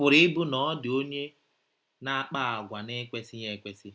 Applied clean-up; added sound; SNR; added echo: none; none; none; none.